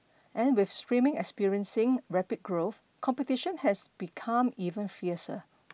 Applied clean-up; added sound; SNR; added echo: none; none; none; none.